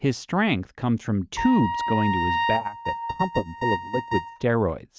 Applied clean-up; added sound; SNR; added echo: neural mask model RNNoise.